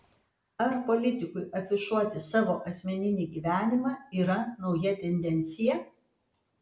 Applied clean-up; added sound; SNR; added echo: none; none; none; none.